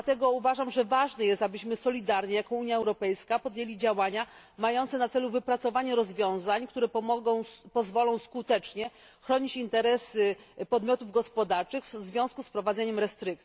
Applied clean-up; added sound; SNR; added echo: none; none; none; none.